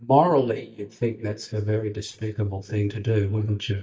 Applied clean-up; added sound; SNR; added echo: neural mask model DeepFilterNet 3.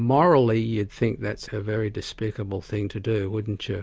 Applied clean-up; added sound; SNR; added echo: none; none; none; none.